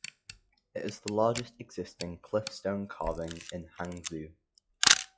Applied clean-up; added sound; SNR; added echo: classical method log-MMSE.